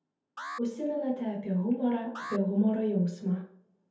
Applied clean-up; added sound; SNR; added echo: none; Alarm; 16 dB; reverberation time 0.5 s.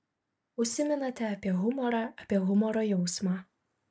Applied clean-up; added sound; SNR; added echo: none; none; none; none.